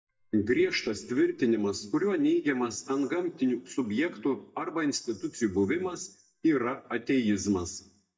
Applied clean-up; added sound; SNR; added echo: neural mask model DeepFilterNet 3.